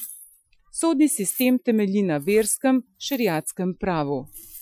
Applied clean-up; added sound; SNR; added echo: classical method Wiener filter.